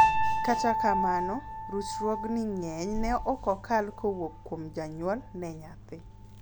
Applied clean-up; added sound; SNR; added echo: none; Piano; 1 dB; none.